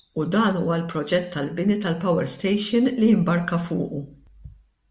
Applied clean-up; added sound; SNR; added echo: none; none; none; none.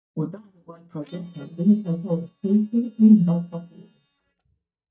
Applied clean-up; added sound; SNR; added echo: neural mask model DeepFilterNet 3.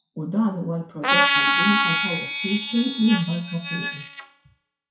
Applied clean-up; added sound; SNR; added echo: classical method WPE with log-MMSE.